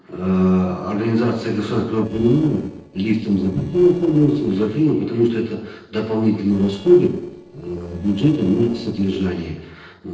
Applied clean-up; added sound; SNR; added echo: neural separator model SepFormer DNS4.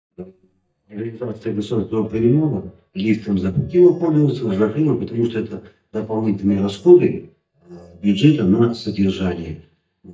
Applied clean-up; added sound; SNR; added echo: neural mask model DeepFilterNet 3.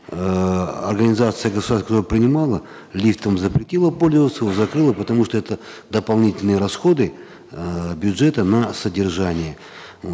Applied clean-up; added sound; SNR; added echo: none; none; none; none.